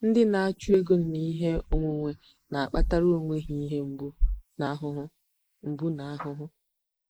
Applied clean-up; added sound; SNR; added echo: neural mask model Resemble Enhance denoiser.